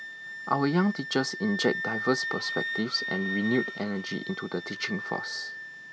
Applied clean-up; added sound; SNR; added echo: none; Wind instrument, woodwind instrument; 6 dB; none.